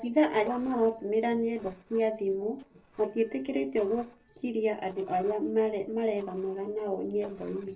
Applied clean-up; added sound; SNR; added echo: neural separator model SepFormer DNS4.